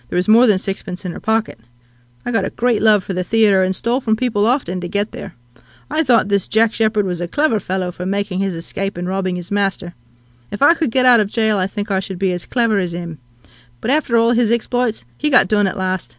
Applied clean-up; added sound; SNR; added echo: none; none; none; none.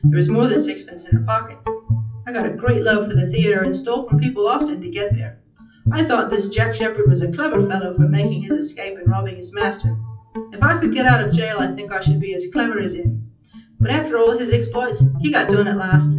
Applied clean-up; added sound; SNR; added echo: classical method WPE with log-MMSE.